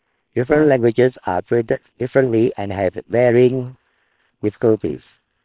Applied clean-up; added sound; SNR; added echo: neural separator model SepFormer WHAM!.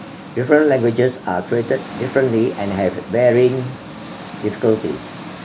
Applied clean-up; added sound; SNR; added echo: none; Engine; 14 dB; none.